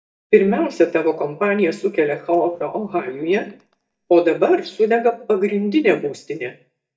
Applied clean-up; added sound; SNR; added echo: neural mask model DeepFilterNet 3.